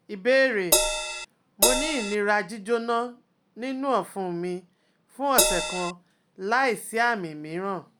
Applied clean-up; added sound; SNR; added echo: none; Crash cymbal; -4 dB; none.